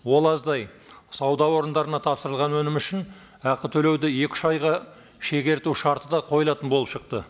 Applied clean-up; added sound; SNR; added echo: none; none; none; none.